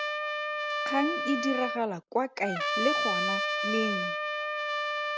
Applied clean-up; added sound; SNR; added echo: none; Trumpet; -2 dB; none.